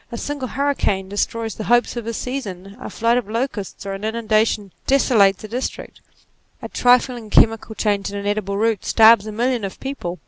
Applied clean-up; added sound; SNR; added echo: none; none; none; none.